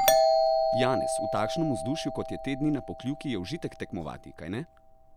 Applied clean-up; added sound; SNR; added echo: none; Doorbell; -4 dB; none.